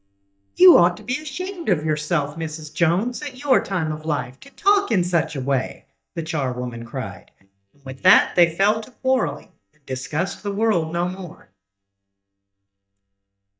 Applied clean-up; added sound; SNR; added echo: neural mask model DeepFilterNet 3.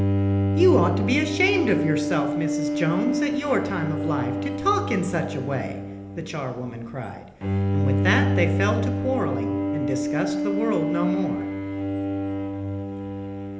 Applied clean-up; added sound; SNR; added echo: none; Bowed string instrument; -1 dB; reverberation time 1.0 s.